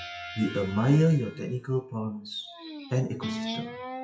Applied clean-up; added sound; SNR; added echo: classical method WPE with log-MMSE.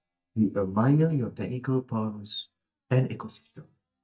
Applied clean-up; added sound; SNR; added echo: neural mask model DeepFilterNet 3.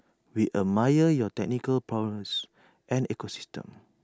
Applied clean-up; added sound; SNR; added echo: none; none; none; none.